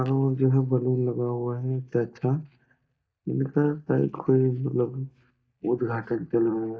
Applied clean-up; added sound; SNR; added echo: neural mask model DeepFilterNet 3.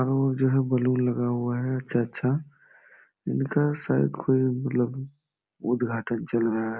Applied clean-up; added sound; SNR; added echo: none; none; none; none.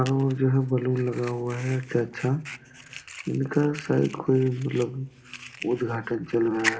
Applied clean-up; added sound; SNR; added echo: none; Fire; 14 dB; reverberation time 0.8 s.